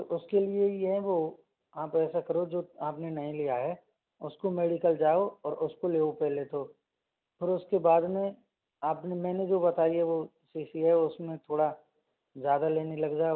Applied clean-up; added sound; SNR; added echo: none; none; none; none.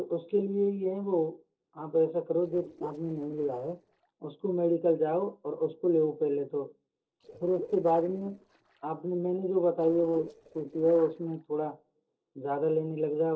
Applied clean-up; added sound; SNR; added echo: neural separator model SepFormer DNS4.